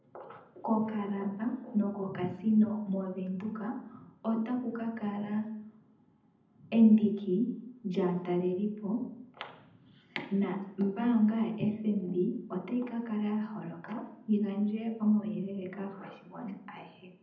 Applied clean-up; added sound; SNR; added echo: none; none; none; reverberation time 0.8 s.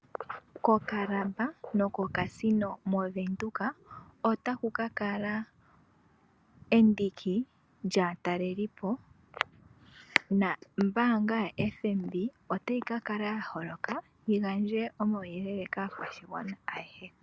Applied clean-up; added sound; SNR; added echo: none; none; none; none.